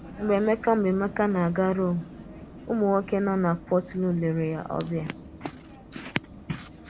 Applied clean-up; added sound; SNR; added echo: none; Vehicle; 16 dB; none.